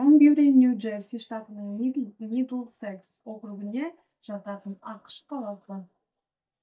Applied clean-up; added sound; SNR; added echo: neural mask model DeepFilterNet 3.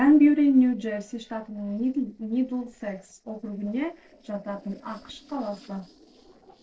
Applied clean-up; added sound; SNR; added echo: neural separator model SepFormer DNS4.